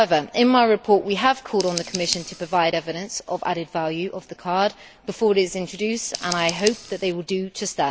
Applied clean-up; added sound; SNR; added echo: none; Scissors; 16 dB; none.